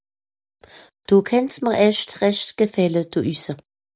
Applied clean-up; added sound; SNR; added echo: none; none; none; none.